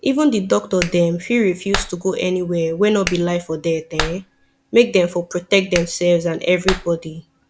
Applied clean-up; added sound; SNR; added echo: none; Clapping; 11 dB; none.